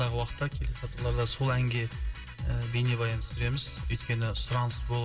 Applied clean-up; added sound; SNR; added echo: none; Bell / Doorbell; 20 dB; reverberation time 0.8 s.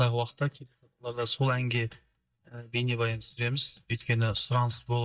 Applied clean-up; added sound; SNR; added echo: neural mask model DeepFilterNet 3.